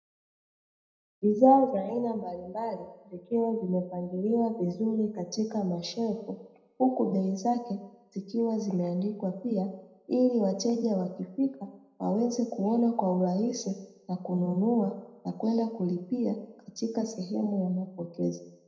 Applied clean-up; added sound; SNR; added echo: none; none; none; reverberation time 0.8 s.